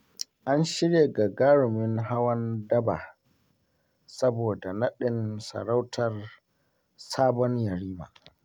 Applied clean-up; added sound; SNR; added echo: none; none; none; none.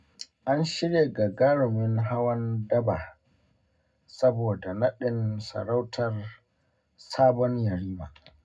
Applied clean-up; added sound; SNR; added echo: none; none; none; reverberation time 0.3 s.